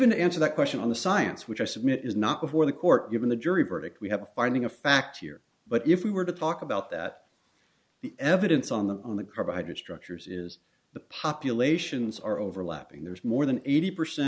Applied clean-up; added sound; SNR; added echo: none; none; none; none.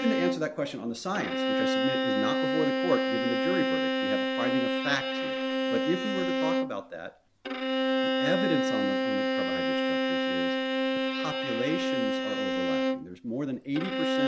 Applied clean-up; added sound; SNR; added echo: none; Bowed string instrument; -5 dB; none.